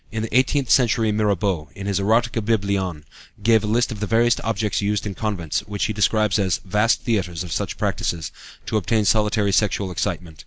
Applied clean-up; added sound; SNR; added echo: none; none; none; none.